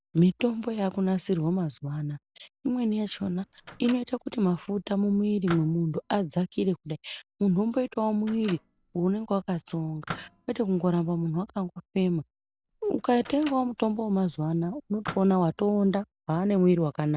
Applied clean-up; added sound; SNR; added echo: none; Microwave oven; 19 dB; none.